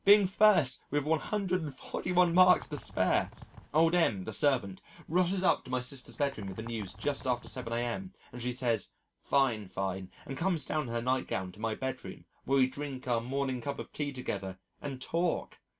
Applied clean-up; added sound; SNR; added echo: none; Bird; 19 dB; none.